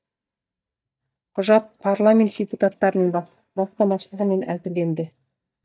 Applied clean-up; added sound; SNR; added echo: neural mask model DeepFilterNet 3.